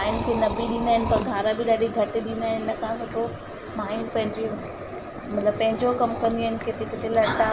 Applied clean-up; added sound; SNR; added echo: none; Liquid; 10 dB; none.